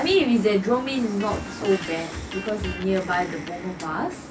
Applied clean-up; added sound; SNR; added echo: none; Electric guitar; 15 dB; none.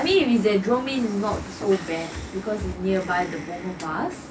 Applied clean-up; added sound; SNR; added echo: none; none; none; none.